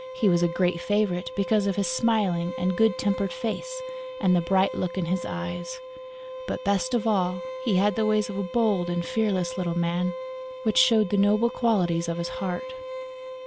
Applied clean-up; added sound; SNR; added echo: none; Bowed string instrument; 10 dB; none.